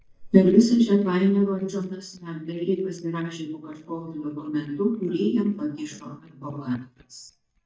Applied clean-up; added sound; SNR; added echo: neural mask model DeepFilterNet 3.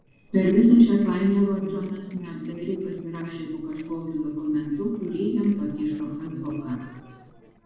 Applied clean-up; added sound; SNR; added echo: neural separator model SepFormer DNS4.